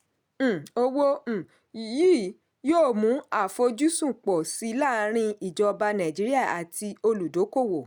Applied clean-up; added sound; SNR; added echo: none; none; none; none.